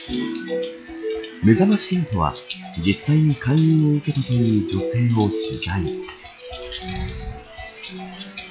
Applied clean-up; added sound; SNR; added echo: classical method log-MMSE.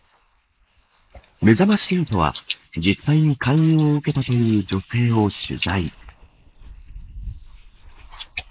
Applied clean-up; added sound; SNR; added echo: neural mask model Resemble Enhance denoiser.